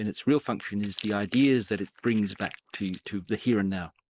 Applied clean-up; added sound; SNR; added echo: neural mask model Resemble Enhance denoiser.